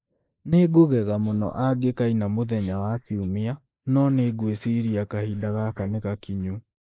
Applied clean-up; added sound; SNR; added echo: neural mask model Resemble Enhance denoiser.